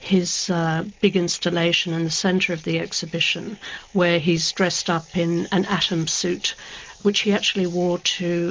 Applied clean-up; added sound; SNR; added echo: neural mask model Resemble Enhance denoiser.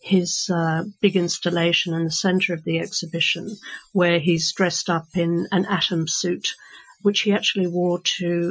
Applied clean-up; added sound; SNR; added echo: classical method Wiener filter.